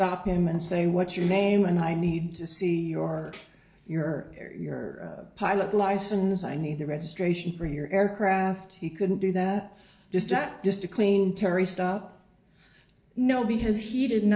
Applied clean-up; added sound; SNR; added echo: none; Tambourine; 14 dB; reverberation time 0.6 s.